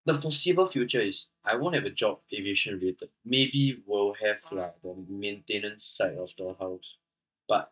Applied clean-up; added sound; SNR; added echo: neural mask model DeepFilterNet 3.